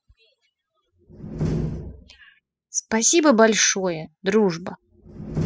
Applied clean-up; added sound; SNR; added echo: classical method spectral subtraction.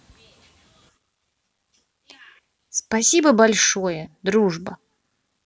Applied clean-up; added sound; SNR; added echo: none; none; none; none.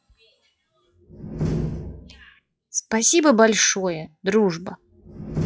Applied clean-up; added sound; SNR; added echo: classical method log-MMSE.